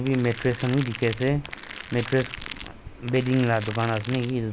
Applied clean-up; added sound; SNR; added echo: none; Crackle; 11 dB; none.